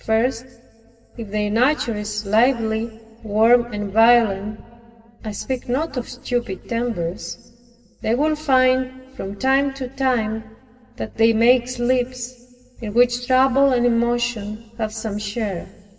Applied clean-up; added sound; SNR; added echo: none; none; none; reverberation time 2.4 s.